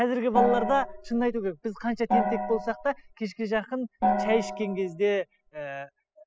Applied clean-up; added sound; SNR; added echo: classical method spectral subtraction.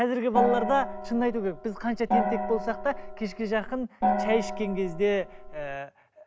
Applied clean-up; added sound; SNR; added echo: none; Gong; 2 dB; none.